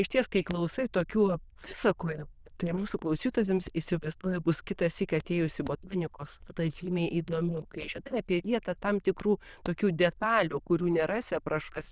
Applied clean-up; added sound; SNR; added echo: neural diffusion model UNIVERSE++.